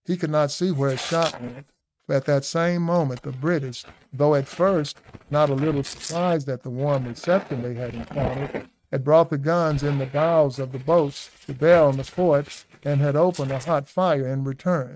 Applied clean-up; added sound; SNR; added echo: neural mask model RNNoise.